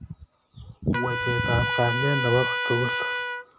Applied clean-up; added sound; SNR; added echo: none; Trumpet; 1 dB; none.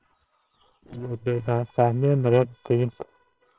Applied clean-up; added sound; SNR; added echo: neural separator model SepFormer WHAM!.